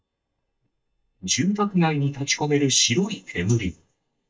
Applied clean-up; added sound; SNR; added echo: neural mask model DeepFilterNet 3.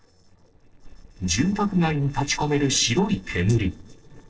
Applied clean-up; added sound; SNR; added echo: neural separator model SepFormer DNS4.